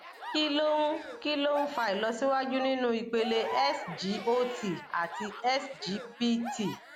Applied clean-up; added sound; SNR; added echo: none; Crowd / Cheering; 11 dB; none.